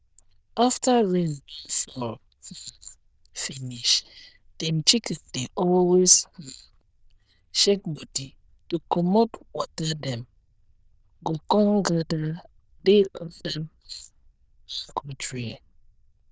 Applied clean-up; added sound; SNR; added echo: neural diffusion model UNIVERSE++.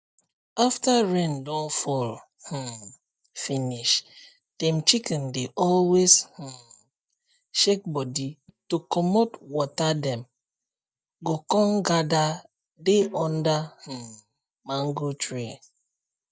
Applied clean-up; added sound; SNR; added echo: neural mask model DeepFilterNet 3.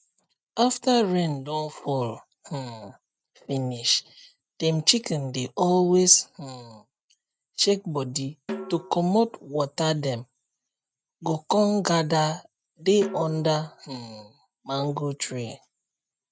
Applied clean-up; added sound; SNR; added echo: neural mask model RNNoise.